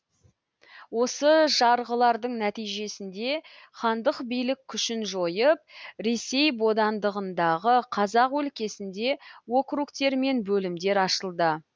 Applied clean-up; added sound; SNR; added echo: none; none; none; none.